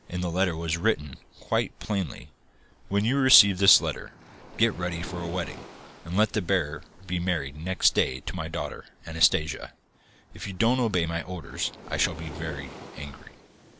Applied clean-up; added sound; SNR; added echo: none; Waves, surf; 19 dB; none.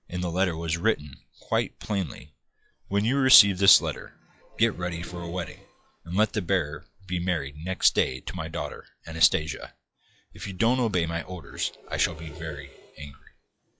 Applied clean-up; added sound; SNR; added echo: classical method log-MMSE.